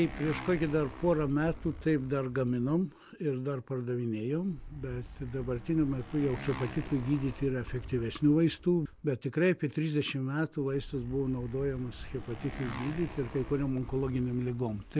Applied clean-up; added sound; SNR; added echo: none; Motorcycle; 13 dB; none.